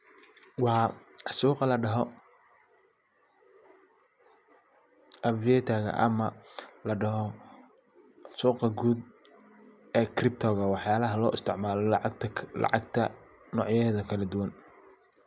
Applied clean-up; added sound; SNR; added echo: none; none; none; none.